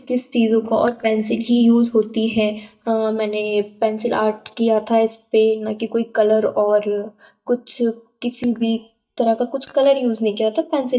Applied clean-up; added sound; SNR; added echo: neural mask model DeepFilterNet 3.